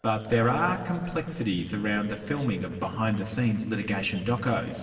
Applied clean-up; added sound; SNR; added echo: neural separator model SepFormer DNS4.